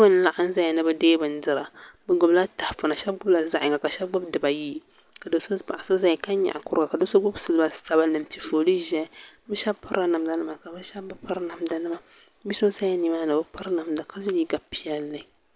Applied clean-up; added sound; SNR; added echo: none; none; none; none.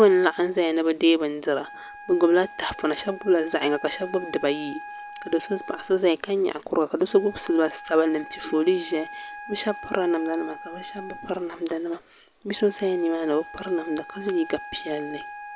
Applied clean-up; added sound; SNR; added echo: none; Wind instrument, woodwind instrument; 16 dB; none.